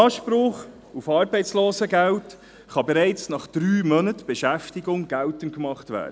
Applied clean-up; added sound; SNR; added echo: none; none; none; none.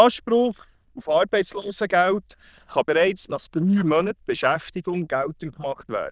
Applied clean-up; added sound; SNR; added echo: neural diffusion model UNIVERSE++.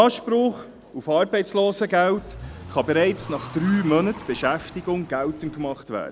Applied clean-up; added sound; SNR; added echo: none; Car; 16 dB; none.